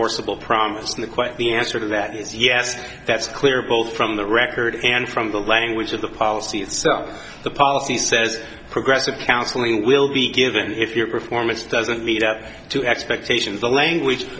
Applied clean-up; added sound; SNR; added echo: none; none; none; none.